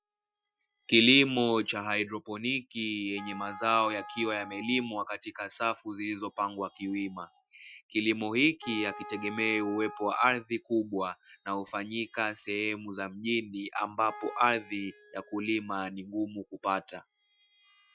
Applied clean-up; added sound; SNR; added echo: classical method Wiener filter.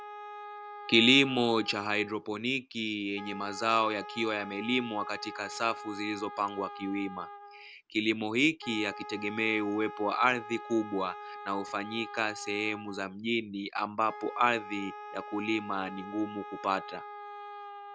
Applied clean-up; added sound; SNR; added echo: none; Wind instrument, woodwind instrument; 13 dB; none.